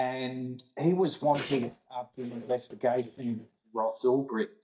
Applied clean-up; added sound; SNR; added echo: neural mask model DeepFilterNet 3.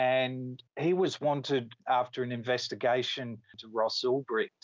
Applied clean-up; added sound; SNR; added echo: none; none; none; none.